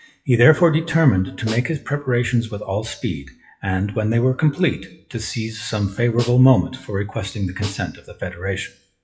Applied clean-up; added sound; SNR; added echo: classical method WPE with log-MMSE.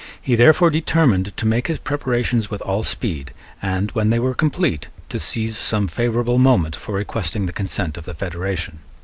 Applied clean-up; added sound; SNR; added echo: none; none; none; none.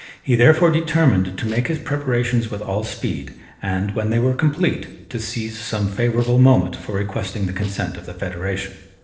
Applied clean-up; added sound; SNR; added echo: neural separator model SepFormer DNS4.